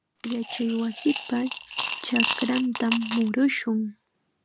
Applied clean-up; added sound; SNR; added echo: none; Coin (dropping) / Glass; 2 dB; none.